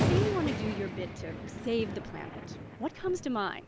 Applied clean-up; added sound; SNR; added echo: none; Thunder; 0 dB; none.